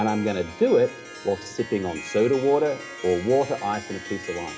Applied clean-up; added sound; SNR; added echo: none; Harp; 14 dB; reverberation time 0.5 s.